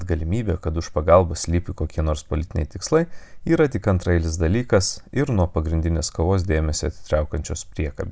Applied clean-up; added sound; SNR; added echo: none; none; none; none.